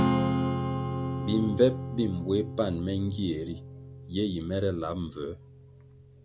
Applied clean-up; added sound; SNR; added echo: none; Strum; 2 dB; none.